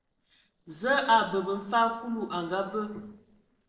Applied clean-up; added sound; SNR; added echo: neural separator model SepFormer DNS4.